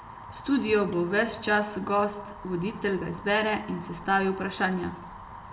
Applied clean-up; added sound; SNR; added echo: none; Fire; 15 dB; reverberation time 0.8 s.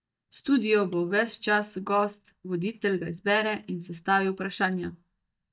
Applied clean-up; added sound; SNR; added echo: neural mask model DeepFilterNet 3.